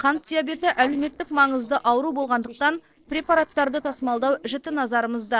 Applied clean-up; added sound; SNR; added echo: neural separator model SepFormer DNS4.